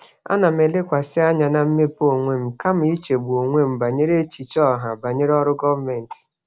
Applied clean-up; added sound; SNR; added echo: none; none; none; none.